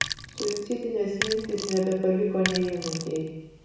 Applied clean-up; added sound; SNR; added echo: none; Sink (filling or washing); 7 dB; reverberation time 1.1 s.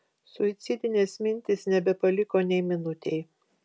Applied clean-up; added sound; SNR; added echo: none; none; none; none.